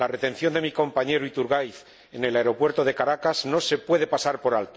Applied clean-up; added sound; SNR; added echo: none; none; none; none.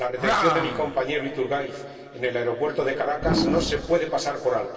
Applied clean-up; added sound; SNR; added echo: none; Animal; 4 dB; reverberation time 2.9 s.